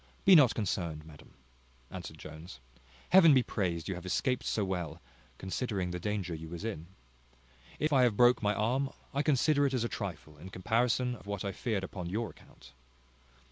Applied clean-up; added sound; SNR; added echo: none; none; none; none.